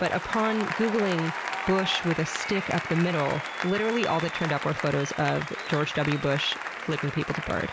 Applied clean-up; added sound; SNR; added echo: none; Applause; 6 dB; none.